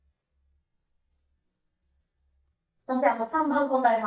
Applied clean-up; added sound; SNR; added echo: neural mask model DeepFilterNet 3.